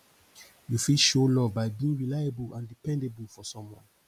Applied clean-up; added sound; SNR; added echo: none; none; none; none.